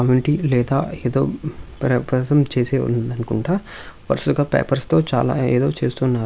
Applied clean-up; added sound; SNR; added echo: none; none; none; none.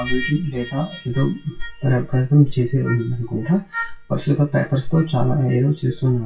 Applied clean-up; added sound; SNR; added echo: classical method WPE with log-MMSE.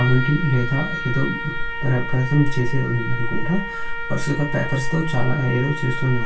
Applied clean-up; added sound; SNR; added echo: none; Trumpet; 10 dB; reverberation time 0.2 s.